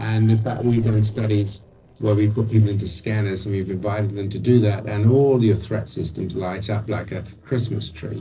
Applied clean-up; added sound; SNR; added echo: neural separator model SepFormer DNS4.